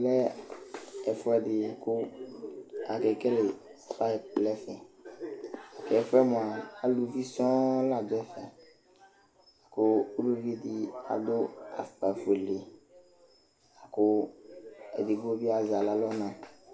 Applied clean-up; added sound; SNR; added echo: none; none; none; none.